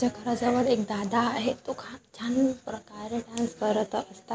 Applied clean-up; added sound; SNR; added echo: none; none; none; none.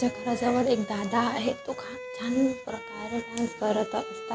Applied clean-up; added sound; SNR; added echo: none; Bowed string instrument; 12 dB; none.